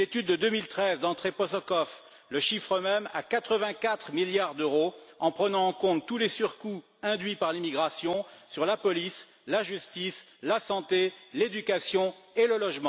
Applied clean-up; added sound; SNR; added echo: none; none; none; none.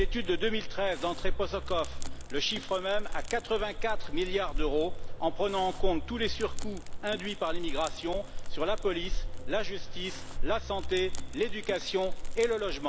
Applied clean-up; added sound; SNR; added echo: none; Crackle; -1 dB; none.